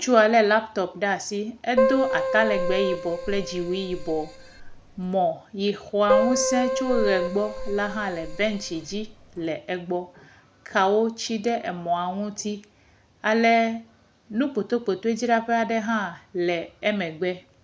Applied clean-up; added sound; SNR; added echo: none; Keyboard (musical); 2 dB; none.